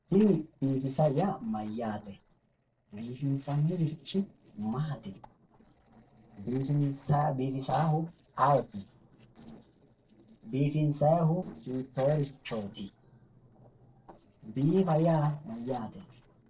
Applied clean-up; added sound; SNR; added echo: neural separator model SepFormer DNS4.